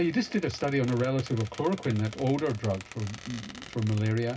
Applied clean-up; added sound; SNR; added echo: none; Squeak; 18 dB; reverberation time 0.4 s.